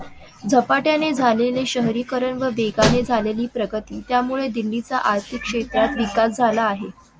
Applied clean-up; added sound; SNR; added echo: none; none; none; none.